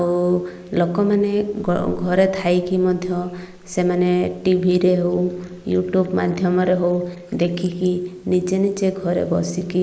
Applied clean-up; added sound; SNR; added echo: neural mask model Resemble Enhance denoiser.